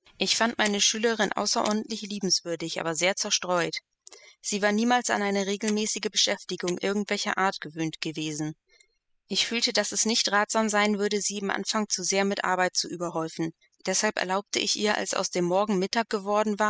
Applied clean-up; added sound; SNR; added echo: classical method spectral subtraction.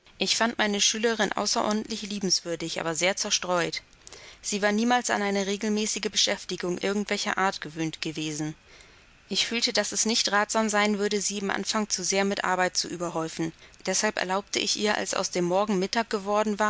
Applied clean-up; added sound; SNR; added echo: none; none; none; none.